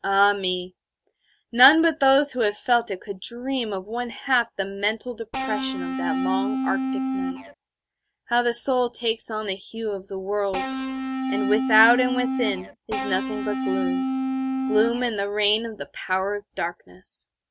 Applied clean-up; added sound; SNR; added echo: none; Electric guitar / Bass guitar; 1 dB; none.